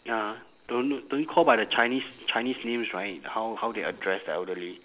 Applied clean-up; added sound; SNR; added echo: none; none; none; none.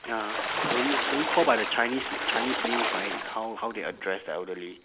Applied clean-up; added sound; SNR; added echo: none; Water / Splash, splatter; 2 dB; none.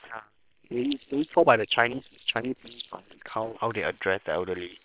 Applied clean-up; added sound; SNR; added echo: neural separator model SepFormer WHAM!.